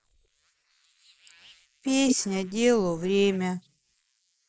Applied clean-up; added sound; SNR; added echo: neural mask model Resemble Enhance denoiser.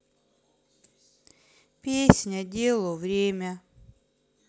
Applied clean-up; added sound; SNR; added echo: none; none; none; none.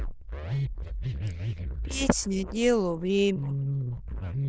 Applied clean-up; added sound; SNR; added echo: neural diffusion model UNIVERSE++.